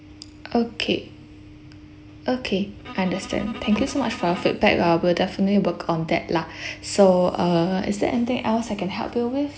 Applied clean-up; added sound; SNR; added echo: none; Bowed string instrument; 17 dB; reverberation time 1.6 s.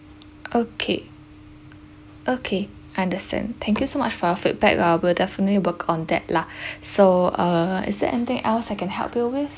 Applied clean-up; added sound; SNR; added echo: none; none; none; none.